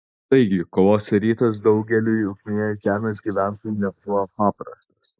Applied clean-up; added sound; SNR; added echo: neural mask model Resemble Enhance denoiser.